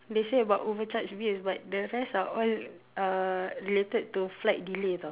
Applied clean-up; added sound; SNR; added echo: none; none; none; none.